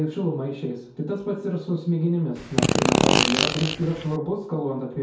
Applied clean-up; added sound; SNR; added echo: none; Fart; -4 dB; reverberation time 0.6 s.